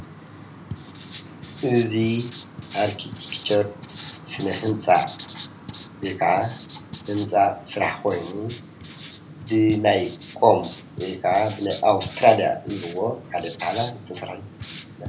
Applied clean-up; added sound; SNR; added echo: none; Writing; 8 dB; reverberation time 0.3 s.